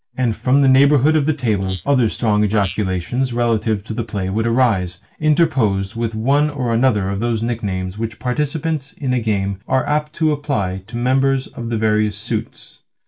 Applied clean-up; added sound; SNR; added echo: neural mask model Resemble Enhance denoiser.